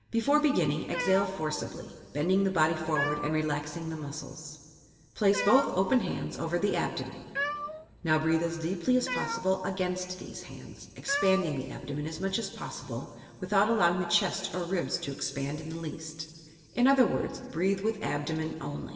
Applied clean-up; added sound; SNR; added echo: none; Cat; 9 dB; reverberation time 2.3 s.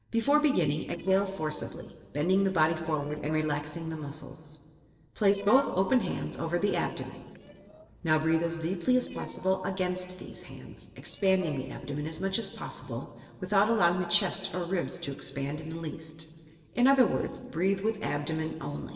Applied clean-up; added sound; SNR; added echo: neural separator model SepFormer DNS4.